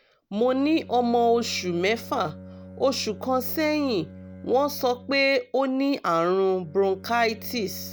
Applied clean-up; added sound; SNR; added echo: none; Bowed string instrument; 19 dB; none.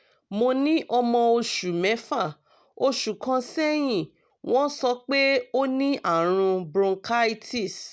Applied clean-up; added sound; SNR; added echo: none; none; none; none.